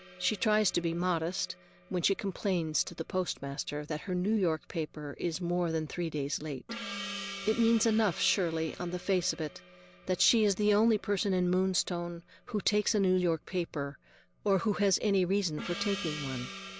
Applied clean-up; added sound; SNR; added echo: none; Gong; 16 dB; none.